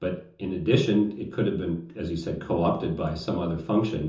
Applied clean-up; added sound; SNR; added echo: none; none; none; reverberation time 0.6 s.